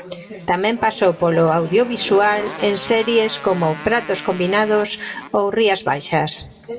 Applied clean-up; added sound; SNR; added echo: none; Motorcycle; 17 dB; reverberation time 0.9 s.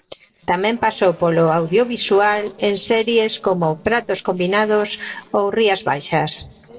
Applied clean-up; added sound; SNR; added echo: neural separator model SepFormer DNS4.